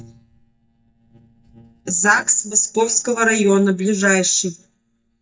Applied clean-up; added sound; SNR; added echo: neural mask model DeepFilterNet 3.